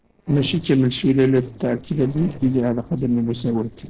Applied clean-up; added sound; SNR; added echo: neural separator model SepFormer DNS4.